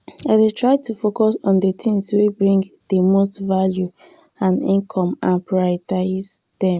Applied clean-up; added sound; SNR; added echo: none; none; none; none.